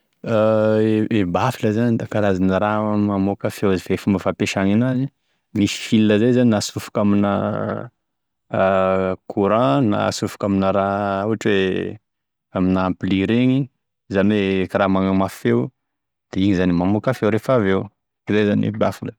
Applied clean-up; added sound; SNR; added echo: none; none; none; none.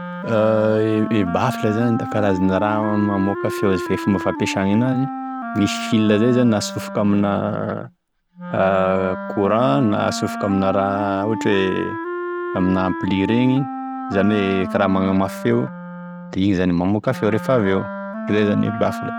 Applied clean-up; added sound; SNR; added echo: none; Wind instrument, woodwind instrument; 8 dB; none.